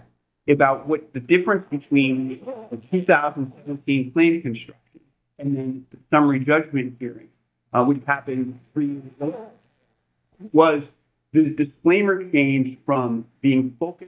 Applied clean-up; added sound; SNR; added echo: neural mask model DeepFilterNet 3.